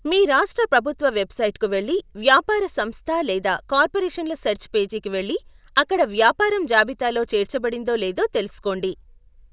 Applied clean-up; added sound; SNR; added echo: none; none; none; none.